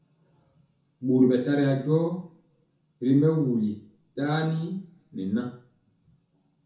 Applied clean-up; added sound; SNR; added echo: none; none; none; reverberation time 0.7 s.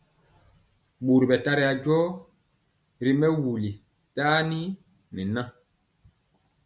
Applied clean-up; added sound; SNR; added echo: none; none; none; none.